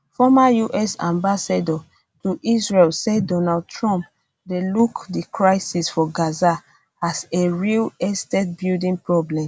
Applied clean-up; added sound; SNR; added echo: none; none; none; none.